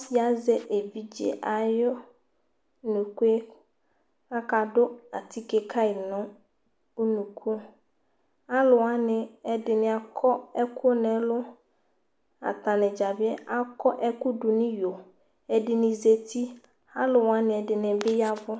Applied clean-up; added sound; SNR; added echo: none; none; none; none.